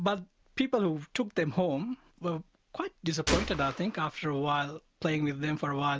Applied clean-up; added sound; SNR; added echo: none; Gunshot, gunfire; 4 dB; none.